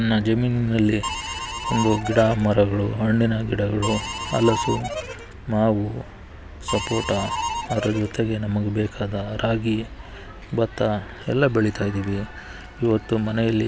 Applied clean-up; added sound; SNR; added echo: none; Harmonica; 7 dB; none.